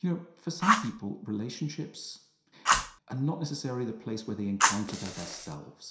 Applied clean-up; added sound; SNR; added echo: none; Fire; -1 dB; reverberation time 0.7 s.